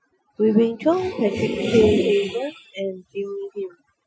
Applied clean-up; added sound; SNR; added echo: classical method Wiener filter.